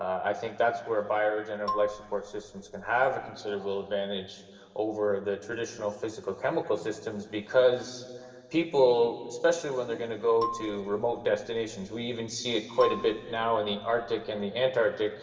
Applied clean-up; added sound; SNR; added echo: none; Marimba, xylophone; 11 dB; reverberation time 2.0 s.